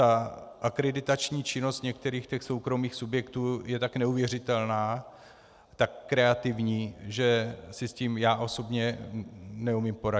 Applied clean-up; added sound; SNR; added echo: none; none; none; none.